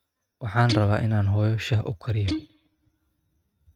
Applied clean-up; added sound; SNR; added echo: neural mask model RNNoise.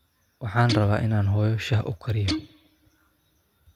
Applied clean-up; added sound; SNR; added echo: none; Guitar; 11 dB; none.